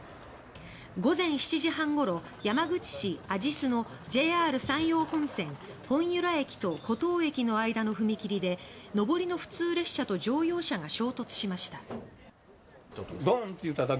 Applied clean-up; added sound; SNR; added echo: none; none; none; none.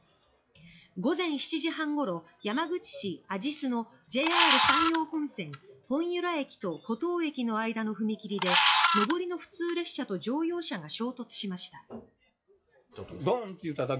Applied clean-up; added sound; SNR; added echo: classical method log-MMSE.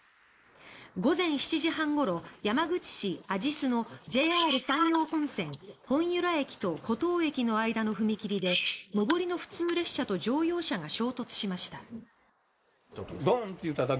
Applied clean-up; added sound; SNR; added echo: neural mask model Resemble Enhance denoiser.